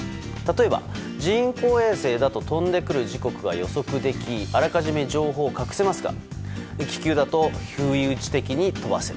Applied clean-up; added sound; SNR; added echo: none; none; none; none.